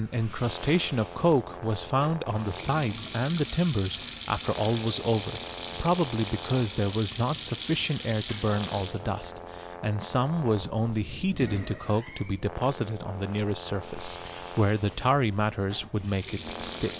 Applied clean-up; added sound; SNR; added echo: none; Brass instrument + Sink (filling or washing); 12 dB; none.